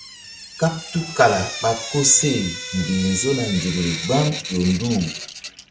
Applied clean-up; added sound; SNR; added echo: none; Drip / Sink (filling or washing); 10 dB; none.